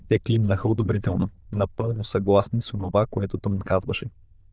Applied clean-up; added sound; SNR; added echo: neural diffusion model UNIVERSE++.